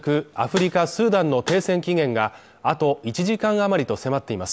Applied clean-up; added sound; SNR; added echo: none; Snare drum; 13 dB; none.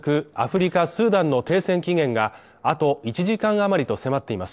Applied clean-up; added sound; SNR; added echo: neural separator model SepFormer DNS4.